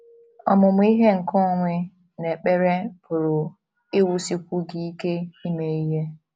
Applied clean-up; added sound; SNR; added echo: none; none; none; none.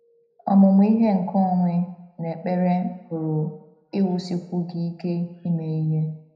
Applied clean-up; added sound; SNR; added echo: none; none; none; reverberation time 0.7 s.